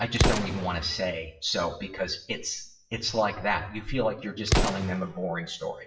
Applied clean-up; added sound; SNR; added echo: classical method WPE with log-MMSE.